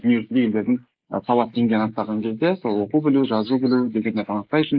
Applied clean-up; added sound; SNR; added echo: neural mask model Resemble Enhance denoiser.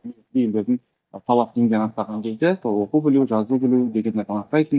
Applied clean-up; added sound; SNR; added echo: neural mask model DeepFilterNet 3.